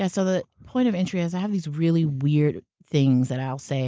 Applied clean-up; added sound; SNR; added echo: none; none; none; none.